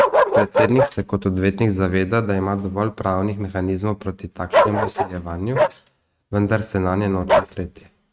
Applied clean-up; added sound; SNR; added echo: neural mask model RNNoise.